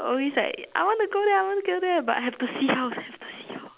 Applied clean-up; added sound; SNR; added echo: none; none; none; none.